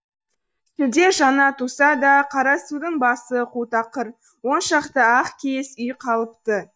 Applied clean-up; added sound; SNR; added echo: neural mask model DeepFilterNet 3.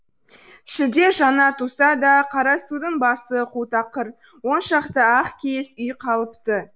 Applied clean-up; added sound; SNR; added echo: neural mask model Resemble Enhance denoiser.